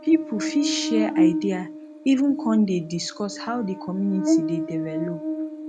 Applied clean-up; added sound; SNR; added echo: none; Buzz; 2 dB; none.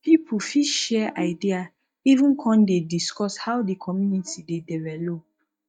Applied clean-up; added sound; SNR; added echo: neural mask model DeepFilterNet 3.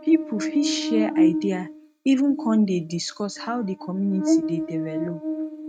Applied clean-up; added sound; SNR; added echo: neural mask model RNNoise.